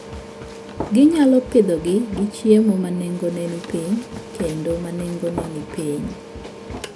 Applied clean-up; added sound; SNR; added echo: none; Mechanical fan + Run; 13 dB; none.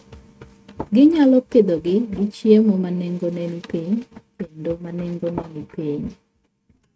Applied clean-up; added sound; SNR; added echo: neural mask model RNNoise.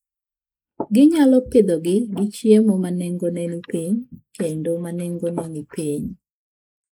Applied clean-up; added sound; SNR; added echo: neural mask model Resemble Enhance denoiser.